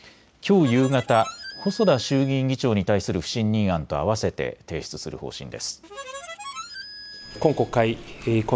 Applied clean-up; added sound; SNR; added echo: none; Harmonica; 15 dB; none.